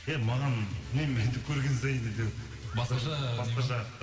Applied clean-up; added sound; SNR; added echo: none; Bowed string instrument; 17 dB; reverberation time 2.0 s.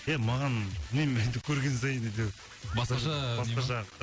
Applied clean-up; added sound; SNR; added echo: none; none; none; none.